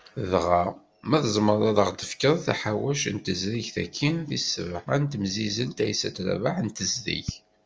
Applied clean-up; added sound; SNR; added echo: none; none; none; none.